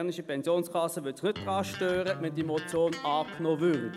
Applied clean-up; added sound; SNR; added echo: none; Electric guitar; 12 dB; none.